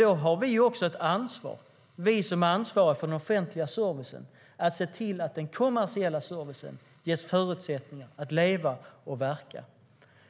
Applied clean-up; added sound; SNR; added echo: neural mask model Resemble Enhance denoiser.